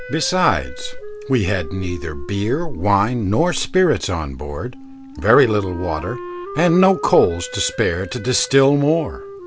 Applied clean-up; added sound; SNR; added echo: none; Wind instrument, woodwind instrument; 15 dB; none.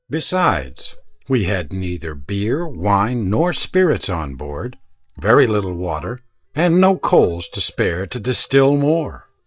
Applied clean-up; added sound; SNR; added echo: neural mask model DeepFilterNet 3.